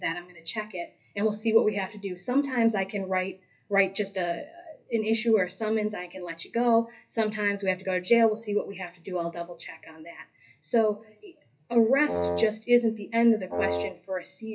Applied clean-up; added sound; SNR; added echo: classical method WPE with log-MMSE.